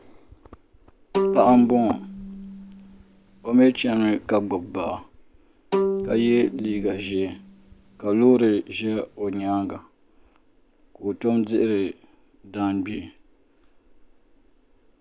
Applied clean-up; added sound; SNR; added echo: none; Bowed string instrument; 7 dB; none.